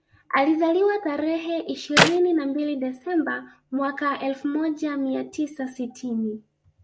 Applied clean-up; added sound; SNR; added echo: none; Clapping; -1 dB; none.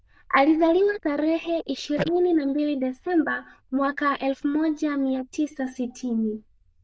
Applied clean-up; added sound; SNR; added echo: neural diffusion model UNIVERSE++.